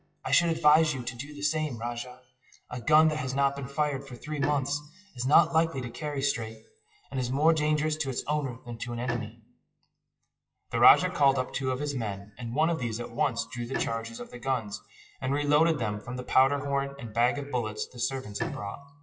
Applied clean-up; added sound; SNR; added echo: classical method WPE with log-MMSE.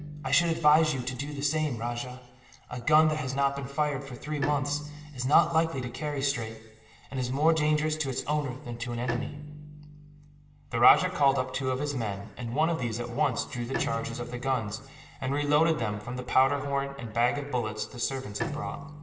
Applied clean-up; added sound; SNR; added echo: none; Bowed string instrument; 14 dB; reverberation time 1.0 s.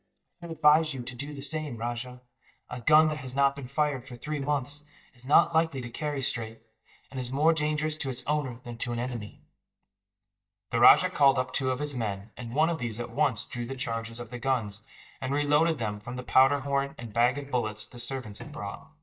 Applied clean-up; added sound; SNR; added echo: neural mask model DeepFilterNet 3.